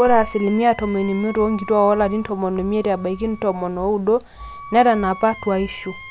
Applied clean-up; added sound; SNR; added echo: none; Wind instrument, woodwind instrument; 19 dB; none.